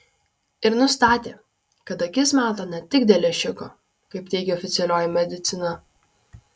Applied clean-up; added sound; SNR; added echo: none; none; none; none.